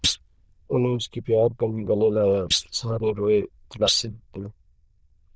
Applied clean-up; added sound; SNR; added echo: neural diffusion model UNIVERSE++.